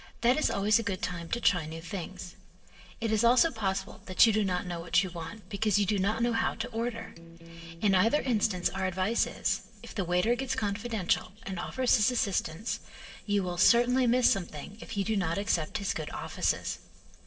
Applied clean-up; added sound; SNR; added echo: neural separator model SepFormer DNS4.